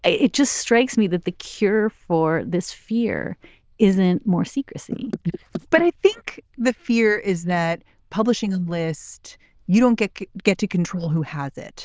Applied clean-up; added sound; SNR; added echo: neural diffusion model UNIVERSE++.